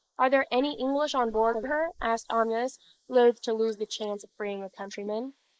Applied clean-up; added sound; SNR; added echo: neural mask model Resemble Enhance denoiser.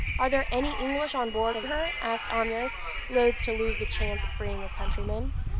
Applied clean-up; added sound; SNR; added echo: none; Wind; 1 dB; none.